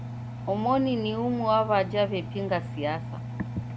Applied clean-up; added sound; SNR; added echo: none; Engine; 8 dB; none.